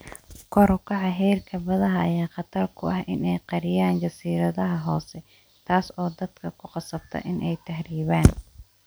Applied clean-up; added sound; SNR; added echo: none; none; none; none.